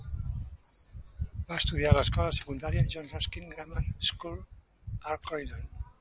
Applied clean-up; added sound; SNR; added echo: none; Scissors; 14 dB; none.